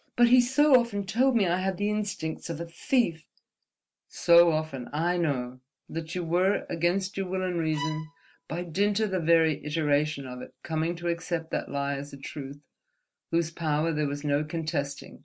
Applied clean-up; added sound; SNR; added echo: none; Bowed string instrument; 13 dB; none.